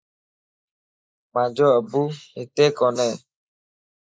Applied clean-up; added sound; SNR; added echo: neural mask model Resemble Enhance denoiser.